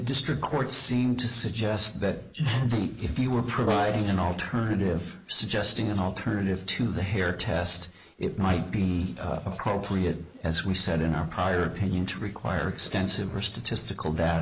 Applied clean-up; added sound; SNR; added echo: neural mask model Resemble Enhance denoiser.